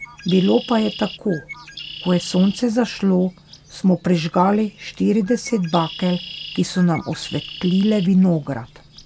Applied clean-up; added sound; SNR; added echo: none; Bird; 17 dB; none.